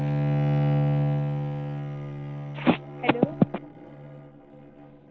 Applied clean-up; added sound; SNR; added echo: none; Bowed string instrument; -3 dB; none.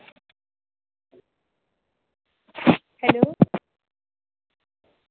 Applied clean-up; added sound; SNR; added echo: none; none; none; none.